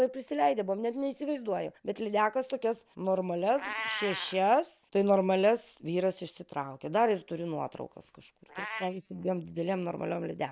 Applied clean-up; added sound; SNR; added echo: neural mask model DeepFilterNet 3.